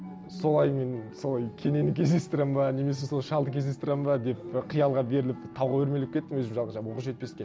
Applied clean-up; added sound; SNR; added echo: none; none; none; none.